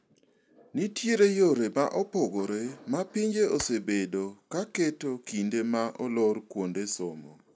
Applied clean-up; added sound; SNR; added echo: none; Clapping; 12 dB; none.